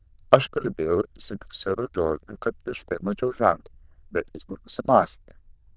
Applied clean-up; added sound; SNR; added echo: neural diffusion model UNIVERSE++.